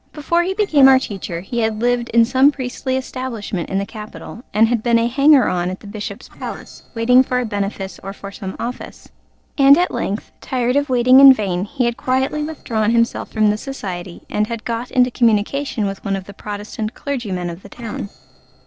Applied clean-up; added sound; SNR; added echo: neural separator model SepFormer DNS4.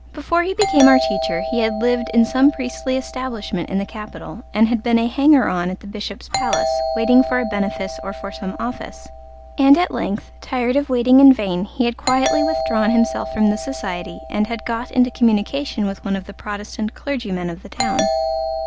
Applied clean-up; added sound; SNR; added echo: none; Doorbell; 7 dB; none.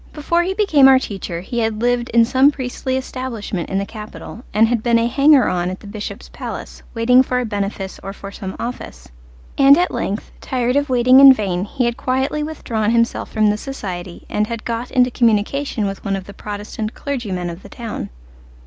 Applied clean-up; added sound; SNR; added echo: none; none; none; none.